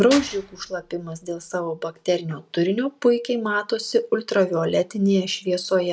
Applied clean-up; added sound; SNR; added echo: none; Clapping / Drum kit; 15 dB; none.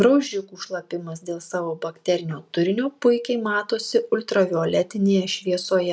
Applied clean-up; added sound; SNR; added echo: none; none; none; none.